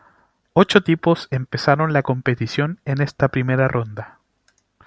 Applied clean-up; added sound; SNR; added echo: none; none; none; none.